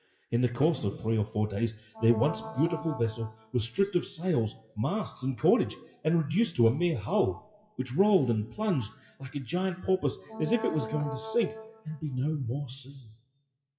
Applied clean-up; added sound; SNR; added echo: classical method WPE with log-MMSE.